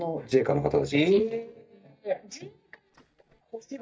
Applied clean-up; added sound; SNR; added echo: neural mask model DeepFilterNet 3.